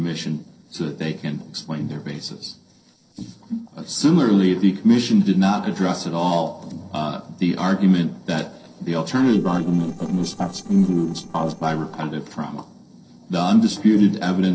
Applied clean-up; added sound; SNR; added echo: neural separator model SepFormer DNS4.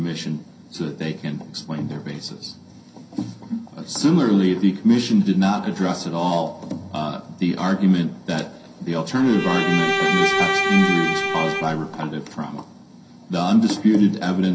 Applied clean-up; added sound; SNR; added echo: none; Bowed string instrument; 0 dB; reverberation time 0.3 s.